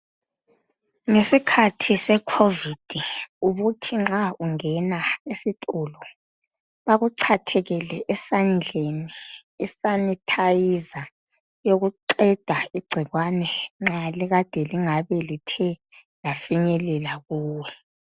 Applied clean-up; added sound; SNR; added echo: none; none; none; none.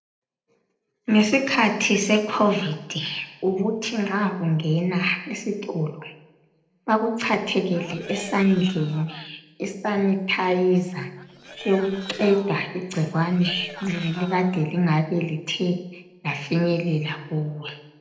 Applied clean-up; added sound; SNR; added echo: neural separator model SepFormer DNS4.